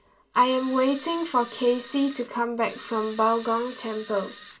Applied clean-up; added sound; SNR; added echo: none; Camera; 20 dB; reverberation time 0.2 s.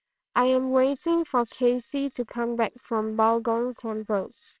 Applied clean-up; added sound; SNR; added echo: neural separator model SepFormer WHAMR!.